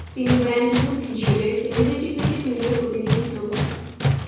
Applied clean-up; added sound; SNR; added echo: none; Tools; 2 dB; reverberation time 1.3 s.